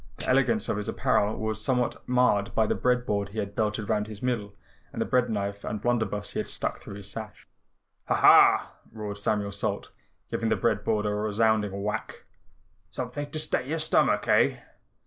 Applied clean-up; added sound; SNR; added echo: neural mask model Resemble Enhance denoiser.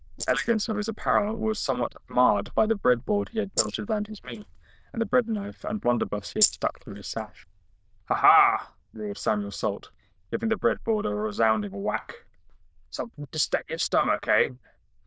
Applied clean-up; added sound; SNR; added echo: neural diffusion model UNIVERSE++.